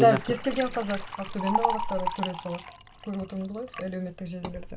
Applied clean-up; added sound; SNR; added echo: none; Liquid + Splash, splatter; 5 dB; none.